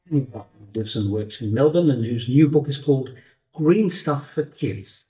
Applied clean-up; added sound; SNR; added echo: neural mask model DeepFilterNet 3.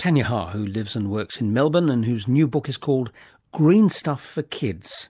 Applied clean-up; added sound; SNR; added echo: none; none; none; none.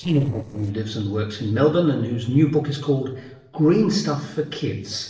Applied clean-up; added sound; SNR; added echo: neural separator model SepFormer DNS4.